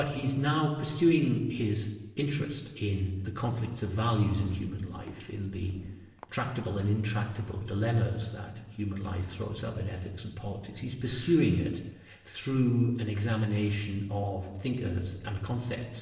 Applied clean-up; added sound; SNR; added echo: neural separator model SepFormer DNS4.